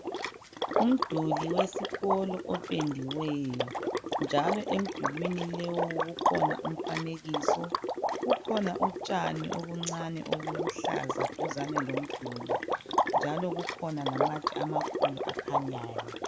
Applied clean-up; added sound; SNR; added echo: none; Water / Liquid; -2 dB; none.